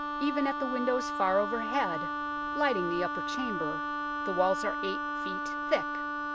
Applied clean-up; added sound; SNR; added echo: none; Wind instrument, woodwind instrument; 1 dB; none.